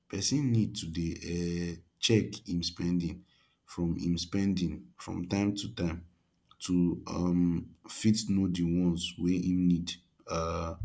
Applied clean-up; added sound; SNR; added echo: none; none; none; none.